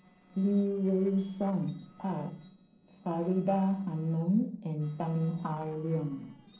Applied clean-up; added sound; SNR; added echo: neural separator model SepFormer DNS4.